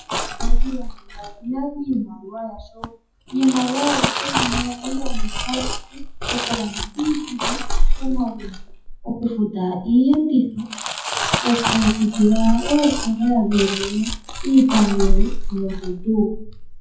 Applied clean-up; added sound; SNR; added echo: classical method WPE with log-MMSE.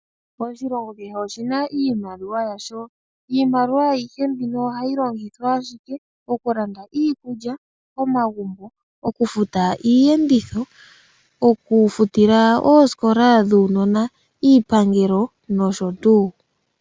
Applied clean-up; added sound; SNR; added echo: none; none; none; none.